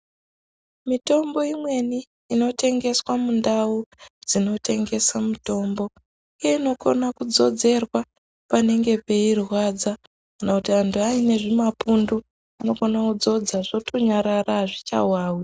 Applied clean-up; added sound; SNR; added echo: none; none; none; none.